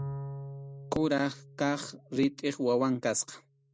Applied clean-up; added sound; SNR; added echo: none; Bowed string instrument; 13 dB; none.